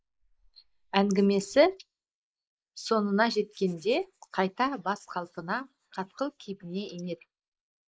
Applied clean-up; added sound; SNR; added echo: neural mask model Resemble Enhance denoiser.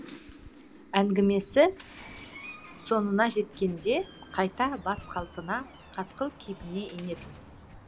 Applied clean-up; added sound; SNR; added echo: none; Door + Writing; 18 dB; none.